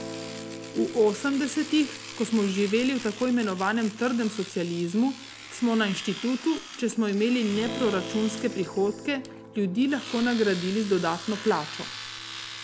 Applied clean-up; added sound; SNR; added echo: none; Domestic sounds, home sounds + Guitar; 12 dB; none.